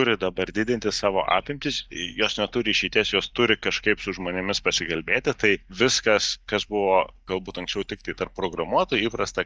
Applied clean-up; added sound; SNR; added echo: neural mask model DeepFilterNet 3.